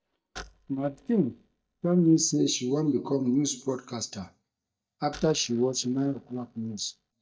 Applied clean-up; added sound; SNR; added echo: neural mask model DeepFilterNet 3.